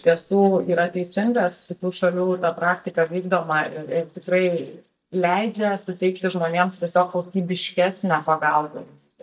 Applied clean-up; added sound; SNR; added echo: neural mask model DeepFilterNet 3.